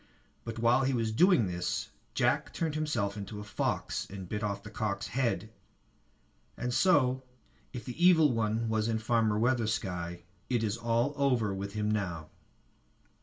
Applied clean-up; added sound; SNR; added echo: none; none; none; reverberation time 0.2 s.